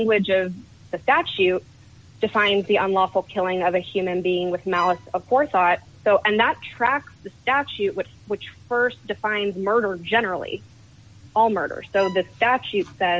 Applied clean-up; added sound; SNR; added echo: none; Bowed string instrument; 16 dB; none.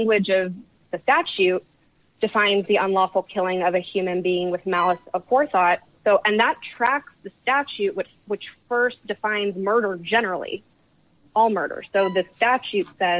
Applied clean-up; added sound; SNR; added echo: neural separator model SepFormer DNS4.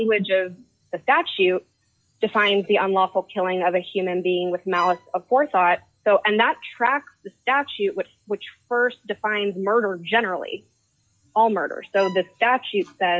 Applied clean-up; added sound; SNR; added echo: classical method log-MMSE.